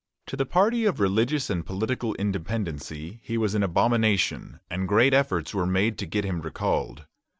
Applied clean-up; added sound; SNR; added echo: none; none; none; none.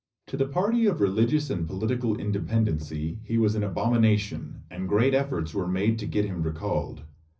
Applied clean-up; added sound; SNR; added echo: none; none; none; reverberation time 0.4 s.